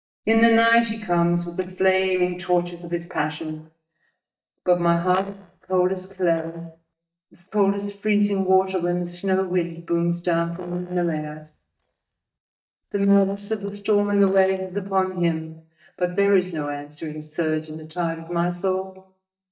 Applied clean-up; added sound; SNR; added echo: neural mask model DeepFilterNet 3.